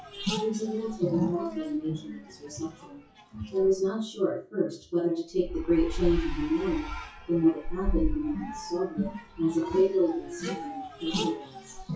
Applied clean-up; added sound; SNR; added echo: classical method WPE with log-MMSE.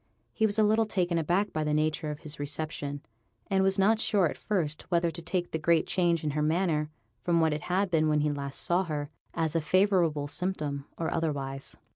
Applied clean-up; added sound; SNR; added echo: none; none; none; none.